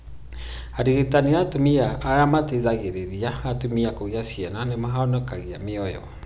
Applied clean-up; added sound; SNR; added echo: none; none; none; none.